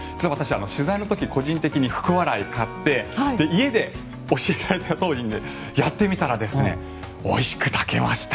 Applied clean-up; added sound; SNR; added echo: none; none; none; none.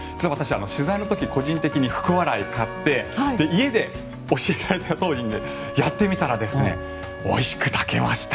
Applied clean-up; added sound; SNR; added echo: none; Wind instrument, woodwind instrument; 13 dB; none.